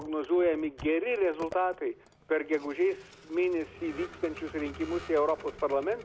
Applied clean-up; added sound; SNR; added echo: none; Vehicle; 18 dB; none.